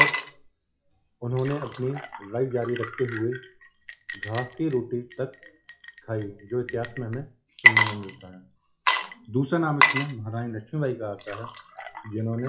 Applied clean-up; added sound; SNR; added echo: classical method WPE with log-MMSE.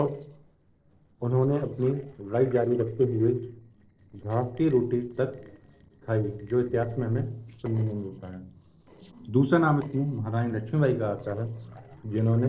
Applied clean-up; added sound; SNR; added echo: neural separator model SepFormer DNS4.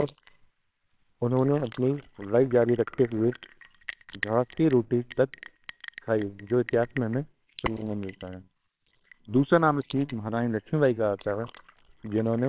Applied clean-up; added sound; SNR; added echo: neural separator model SepFormer WHAMR!.